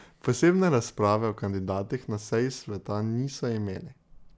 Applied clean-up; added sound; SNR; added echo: none; none; none; none.